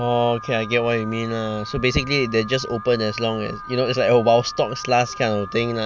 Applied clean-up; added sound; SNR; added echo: none; Alarm; 14 dB; none.